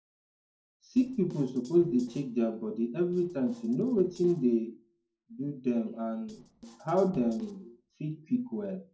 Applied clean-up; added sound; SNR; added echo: neural separator model SepFormer DNS4.